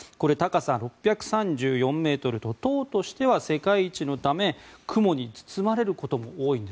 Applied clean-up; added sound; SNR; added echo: none; none; none; none.